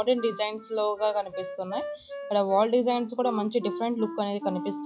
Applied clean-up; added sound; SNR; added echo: classical method log-MMSE.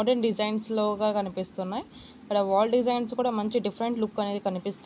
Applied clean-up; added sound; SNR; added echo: none; none; none; none.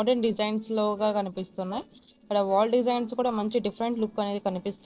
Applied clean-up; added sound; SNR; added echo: neural separator model SepFormer DNS4.